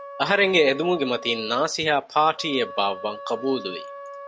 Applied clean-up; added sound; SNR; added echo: none; Wind instrument, woodwind instrument; 15 dB; none.